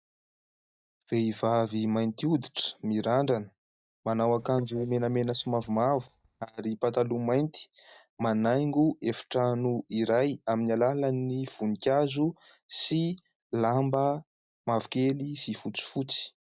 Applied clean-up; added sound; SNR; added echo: neural mask model DeepFilterNet 3.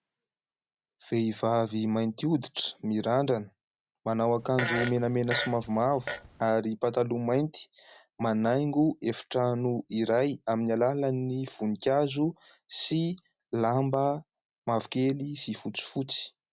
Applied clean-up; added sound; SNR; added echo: none; Fart; 7 dB; none.